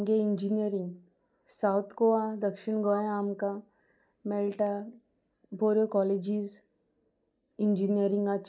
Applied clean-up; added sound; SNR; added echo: neural mask model Resemble Enhance denoiser.